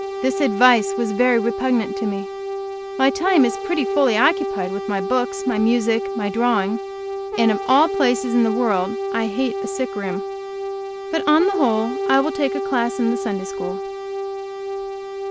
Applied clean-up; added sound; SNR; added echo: none; Brass instrument; 5 dB; none.